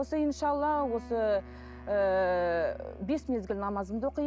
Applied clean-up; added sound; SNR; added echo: none; Wind instrument, woodwind instrument + Musical instrument; 16 dB; none.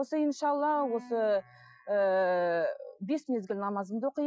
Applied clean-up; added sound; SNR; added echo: classical method Wiener filter.